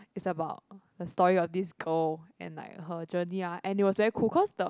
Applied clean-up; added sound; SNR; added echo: none; none; none; none.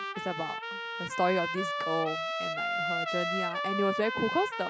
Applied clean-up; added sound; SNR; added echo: none; Trumpet; 1 dB; none.